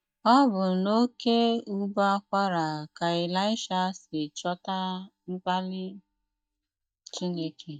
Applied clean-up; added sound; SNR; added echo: neural mask model DeepFilterNet 3.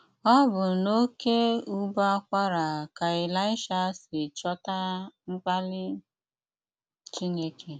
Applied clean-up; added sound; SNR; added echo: none; none; none; none.